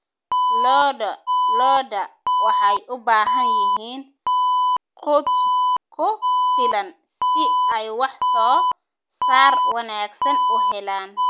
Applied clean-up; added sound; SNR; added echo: none; Alarm; -3 dB; none.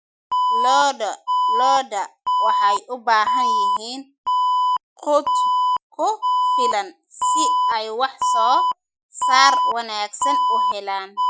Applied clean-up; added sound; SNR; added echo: classical method Wiener filter.